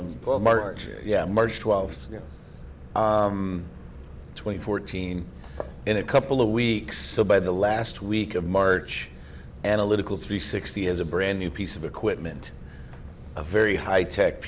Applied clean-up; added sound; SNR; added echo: none; none; none; none.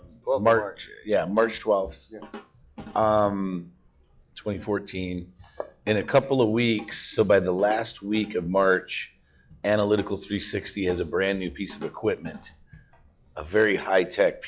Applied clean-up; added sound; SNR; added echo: classical method log-MMSE.